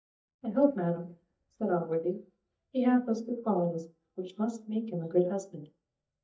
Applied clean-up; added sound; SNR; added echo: neural mask model DeepFilterNet 3.